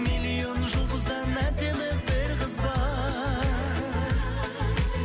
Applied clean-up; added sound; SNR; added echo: none; none; none; none.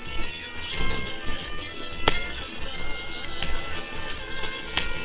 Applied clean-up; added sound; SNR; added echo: neural separator model SepFormer WHAMR!.